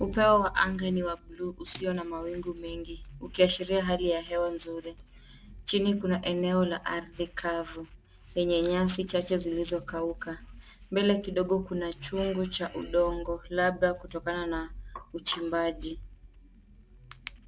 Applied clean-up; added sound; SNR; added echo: none; none; none; none.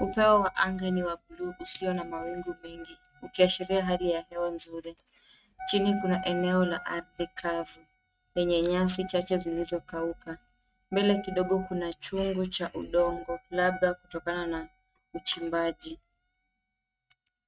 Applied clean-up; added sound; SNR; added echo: neural mask model RNNoise.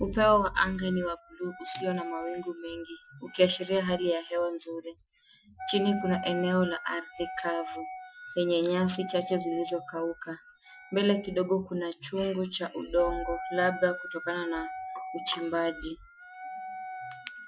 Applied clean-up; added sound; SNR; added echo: classical method Wiener filter.